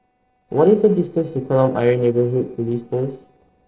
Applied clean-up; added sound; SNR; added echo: neural separator model SepFormer DNS4.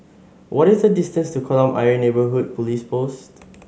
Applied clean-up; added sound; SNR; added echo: none; none; none; none.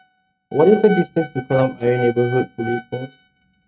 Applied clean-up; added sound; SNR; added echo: neural mask model RNNoise.